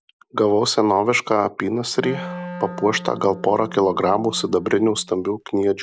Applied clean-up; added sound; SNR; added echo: none; Wind instrument, woodwind instrument; 15 dB; none.